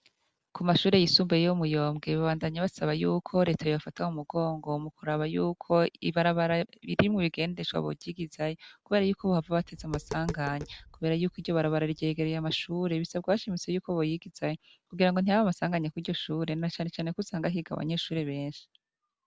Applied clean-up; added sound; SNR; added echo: none; Tap; 16 dB; none.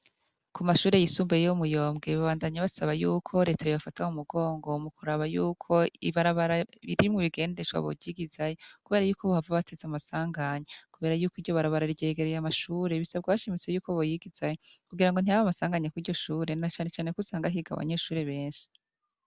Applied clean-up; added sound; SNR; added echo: none; none; none; none.